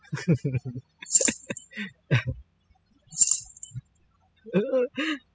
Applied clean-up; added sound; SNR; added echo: classical method spectral subtraction.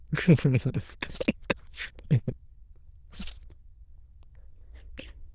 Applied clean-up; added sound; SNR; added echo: neural diffusion model UNIVERSE++.